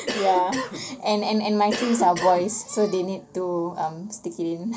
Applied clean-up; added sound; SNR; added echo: none; Cough; 7 dB; none.